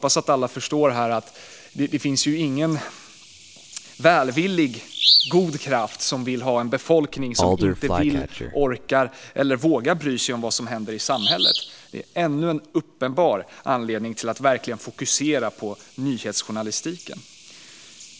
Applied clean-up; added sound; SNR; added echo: none; Bird vocalization, bird call, bird song; 6 dB; none.